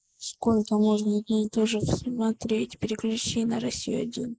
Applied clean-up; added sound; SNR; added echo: neural mask model Resemble Enhance denoiser.